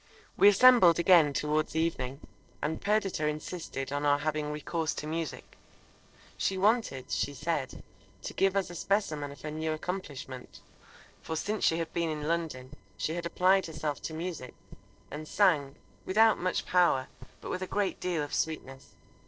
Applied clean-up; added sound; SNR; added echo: neural separator model SepFormer DNS4.